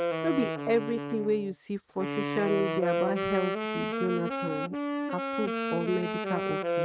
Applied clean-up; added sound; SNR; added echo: neural mask model RNNoise.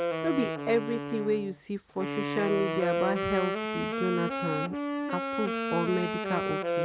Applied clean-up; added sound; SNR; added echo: none; Wind instrument, woodwind instrument; 0 dB; none.